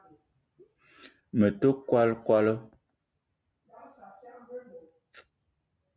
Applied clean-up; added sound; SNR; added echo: none; none; none; none.